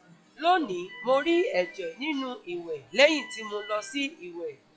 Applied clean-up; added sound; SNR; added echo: classical method log-MMSE.